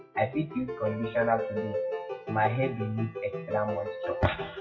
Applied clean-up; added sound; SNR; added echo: classical method WPE with log-MMSE.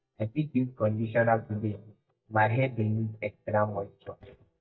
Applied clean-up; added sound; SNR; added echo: neural mask model DeepFilterNet 3.